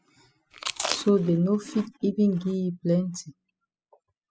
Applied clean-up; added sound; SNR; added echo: classical method spectral subtraction.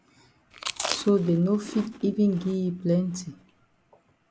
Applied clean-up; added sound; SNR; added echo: none; Chewing, mastication; 11 dB; none.